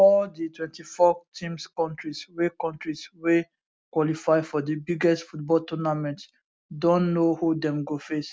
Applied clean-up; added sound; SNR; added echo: none; none; none; none.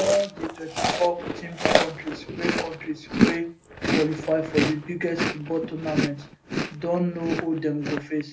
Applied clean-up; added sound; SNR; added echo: none; Chewing, mastication; 0 dB; reverberation time 0.3 s.